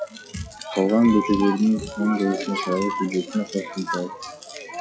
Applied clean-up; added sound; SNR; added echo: classical method WPE with log-MMSE.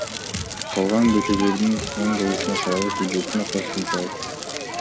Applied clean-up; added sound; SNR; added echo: none; Crackle; 5 dB; reverberation time 0.6 s.